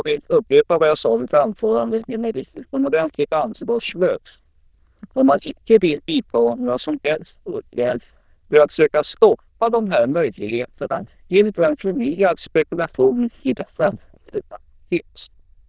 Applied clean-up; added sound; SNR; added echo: neural diffusion model UNIVERSE++.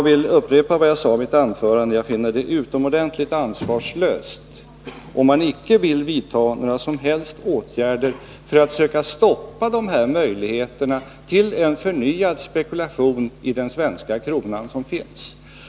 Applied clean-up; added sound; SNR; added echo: none; none; none; none.